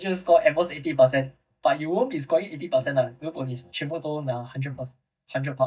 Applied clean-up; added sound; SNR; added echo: neural mask model DeepFilterNet 3.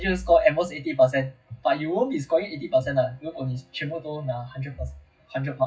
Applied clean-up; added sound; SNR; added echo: classical method WPE with log-MMSE.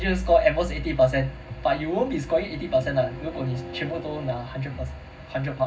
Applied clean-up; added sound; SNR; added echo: none; Bowed string instrument; 18 dB; reverberation time 0.4 s.